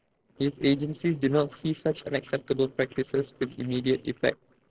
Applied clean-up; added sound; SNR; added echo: neural separator model SepFormer DNS4.